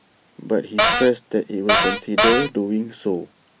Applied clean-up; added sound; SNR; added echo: none; Cupboard open or close; -4 dB; none.